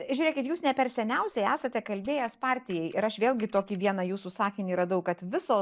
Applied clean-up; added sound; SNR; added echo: neural mask model Resemble Enhance denoiser.